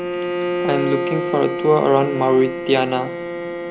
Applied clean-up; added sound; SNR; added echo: none; Bowed string instrument; 4 dB; none.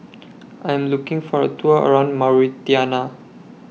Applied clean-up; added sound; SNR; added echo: none; none; none; none.